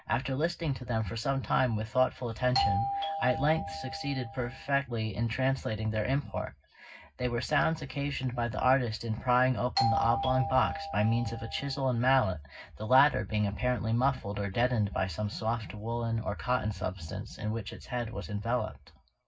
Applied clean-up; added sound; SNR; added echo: none; Doorbell; 4 dB; reverberation time 0.4 s.